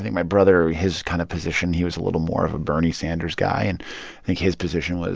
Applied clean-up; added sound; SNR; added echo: none; none; none; none.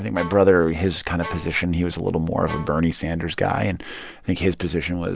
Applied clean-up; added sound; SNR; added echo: none; Bowed string instrument; 16 dB; none.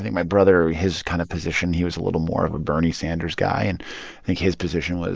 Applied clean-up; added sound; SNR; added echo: neural mask model Resemble Enhance denoiser.